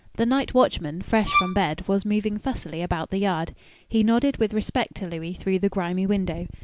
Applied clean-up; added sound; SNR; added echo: none; Bowed string instrument; 1 dB; none.